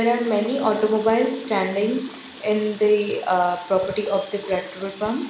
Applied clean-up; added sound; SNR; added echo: none; Water tap, faucet; 19 dB; none.